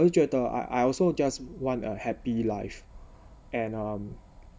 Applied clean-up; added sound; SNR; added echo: none; none; none; none.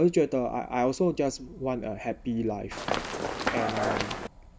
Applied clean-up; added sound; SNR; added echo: none; Run; 1 dB; none.